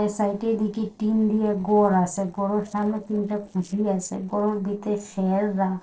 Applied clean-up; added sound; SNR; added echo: neural separator model SepFormer DNS4.